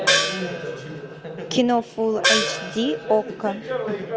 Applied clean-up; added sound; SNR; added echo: none; Gong; 1 dB; none.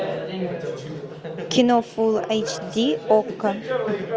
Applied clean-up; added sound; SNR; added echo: none; none; none; none.